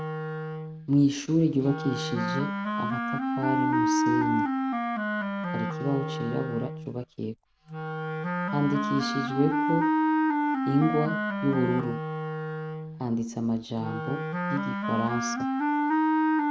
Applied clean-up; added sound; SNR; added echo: none; Wind instrument, woodwind instrument; -1 dB; none.